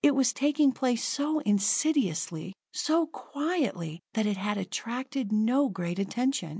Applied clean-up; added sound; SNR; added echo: none; none; none; none.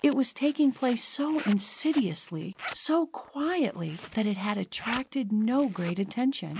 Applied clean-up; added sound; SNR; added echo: none; Zipper (clothing); 15 dB; none.